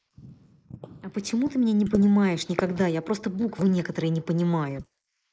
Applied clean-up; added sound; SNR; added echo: neural mask model Resemble Enhance denoiser.